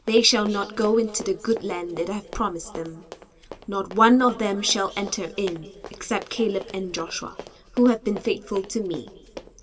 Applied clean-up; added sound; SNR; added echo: none; Run; 19 dB; reverberation time 2.7 s.